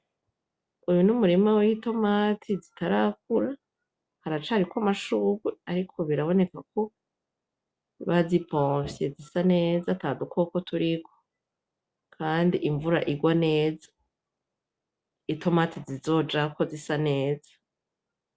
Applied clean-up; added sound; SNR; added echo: none; none; none; none.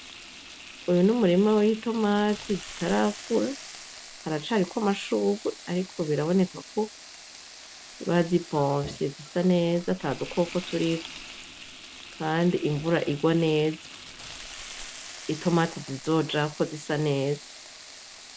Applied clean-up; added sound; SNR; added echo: none; Frying (food); 16 dB; none.